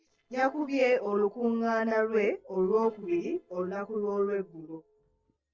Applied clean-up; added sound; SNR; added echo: neural separator model SepFormer DNS4.